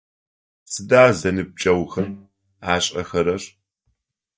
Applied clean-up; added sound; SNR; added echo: neural mask model DeepFilterNet 3.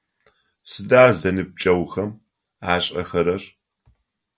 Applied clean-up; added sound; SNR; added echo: none; none; none; none.